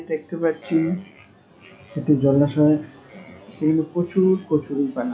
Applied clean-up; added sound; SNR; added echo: classical method WPE with log-MMSE.